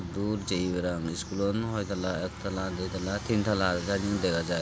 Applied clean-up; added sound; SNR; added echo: none; none; none; none.